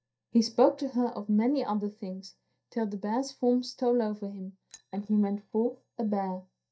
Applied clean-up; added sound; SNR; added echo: neural mask model DeepFilterNet 3.